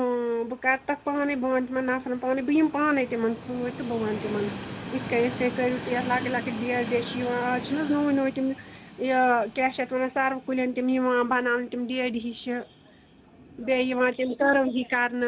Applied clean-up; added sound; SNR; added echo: none; Train; 13 dB; none.